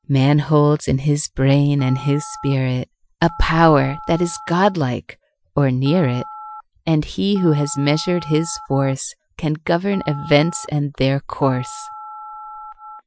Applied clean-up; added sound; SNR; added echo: classical method Wiener filter.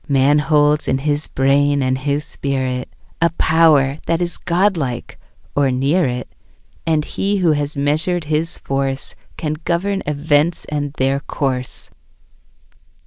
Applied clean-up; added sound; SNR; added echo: neural mask model Resemble Enhance denoiser.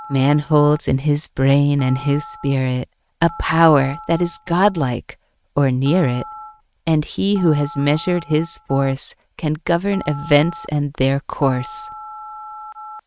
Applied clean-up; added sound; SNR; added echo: neural mask model RNNoise.